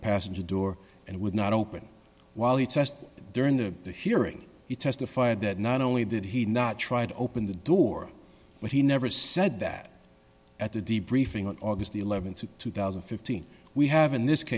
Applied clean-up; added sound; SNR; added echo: none; none; none; none.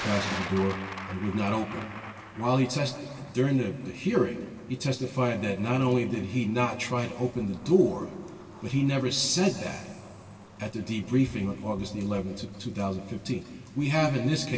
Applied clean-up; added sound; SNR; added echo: none; Thunder; 16 dB; reverberation time 2.3 s.